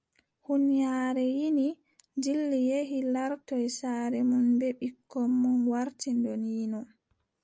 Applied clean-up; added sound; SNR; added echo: none; none; none; none.